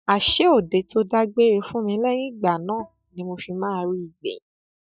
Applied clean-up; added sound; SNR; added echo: neural mask model DeepFilterNet 3.